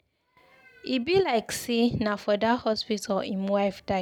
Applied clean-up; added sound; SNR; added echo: none; none; none; none.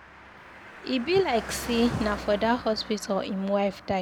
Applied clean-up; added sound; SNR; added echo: none; Car passing by; 13 dB; none.